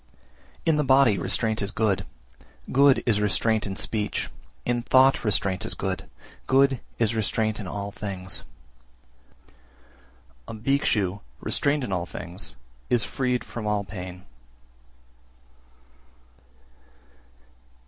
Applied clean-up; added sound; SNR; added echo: none; none; none; none.